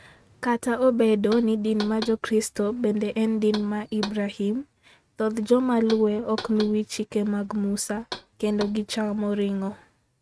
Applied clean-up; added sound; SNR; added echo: neural mask model RNNoise.